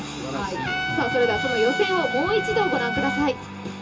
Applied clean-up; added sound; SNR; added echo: none; Trumpet; 4 dB; reverberation time 0.2 s.